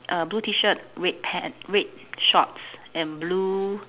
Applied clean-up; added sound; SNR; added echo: none; none; none; none.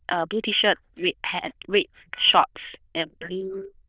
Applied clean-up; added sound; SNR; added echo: neural diffusion model UNIVERSE++.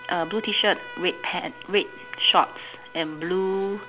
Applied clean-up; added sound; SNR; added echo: none; Trumpet; 17 dB; none.